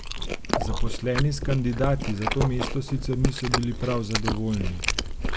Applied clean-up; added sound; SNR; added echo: none; Chewing, mastication; 0 dB; none.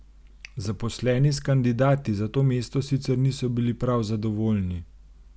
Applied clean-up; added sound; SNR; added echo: none; none; none; none.